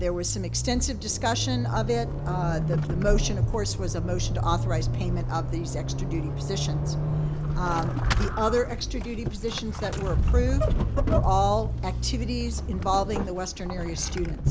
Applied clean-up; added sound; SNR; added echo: none; Squeak / Accelerating, revving, vroom / Vehicle; -3 dB; none.